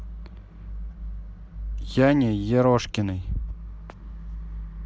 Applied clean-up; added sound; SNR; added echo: none; none; none; none.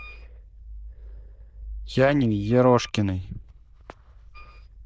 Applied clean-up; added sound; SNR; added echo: neural diffusion model UNIVERSE++.